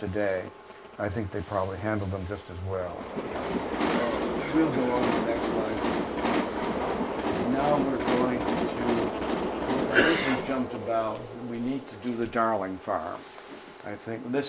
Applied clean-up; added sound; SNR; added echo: none; Train; 1 dB; none.